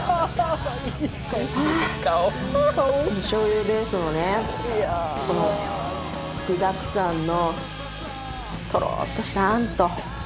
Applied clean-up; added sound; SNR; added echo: none; Drill; 15 dB; none.